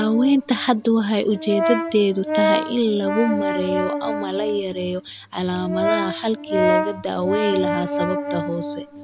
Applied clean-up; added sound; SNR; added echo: none; Brass instrument; 3 dB; none.